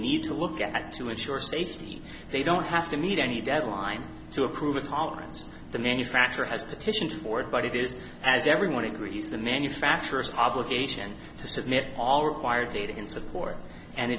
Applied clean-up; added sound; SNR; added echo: none; none; none; none.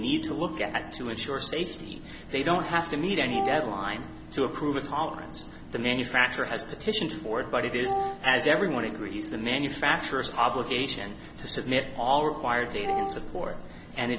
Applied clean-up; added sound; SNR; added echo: none; Wind instrument, woodwind instrument; 3 dB; none.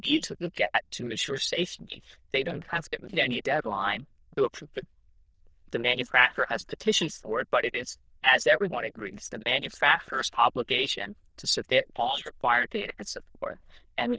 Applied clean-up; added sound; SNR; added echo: neural diffusion model UNIVERSE++.